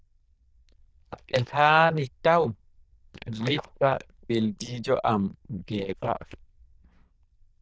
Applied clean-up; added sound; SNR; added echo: neural diffusion model UNIVERSE++.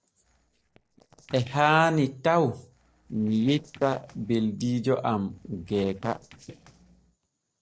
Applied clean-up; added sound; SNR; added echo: neural separator model SepFormer DNS4.